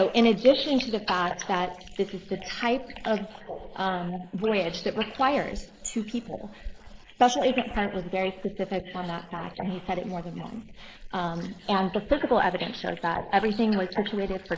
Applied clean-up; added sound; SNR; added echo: neural mask model Resemble Enhance denoiser.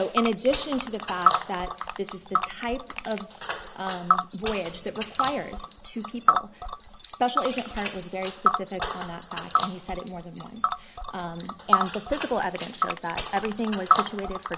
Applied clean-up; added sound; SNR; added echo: none; Tick; -3 dB; none.